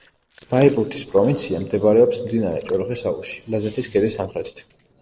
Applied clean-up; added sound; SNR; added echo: neural separator model SepFormer DNS4.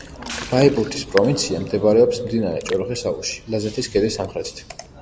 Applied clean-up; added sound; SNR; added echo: none; Ocean; 17 dB; none.